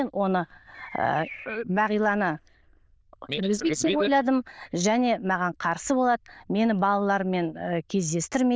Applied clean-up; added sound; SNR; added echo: neural diffusion model UNIVERSE++.